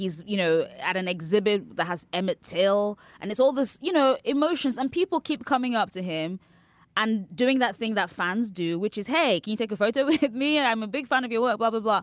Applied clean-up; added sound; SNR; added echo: none; none; none; none.